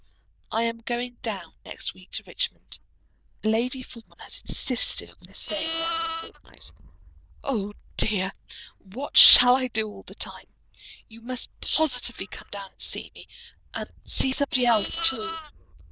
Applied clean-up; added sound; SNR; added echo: neural diffusion model UNIVERSE++.